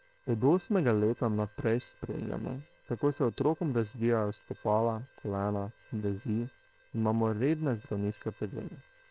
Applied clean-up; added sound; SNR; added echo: neural separator model SepFormer WHAM!.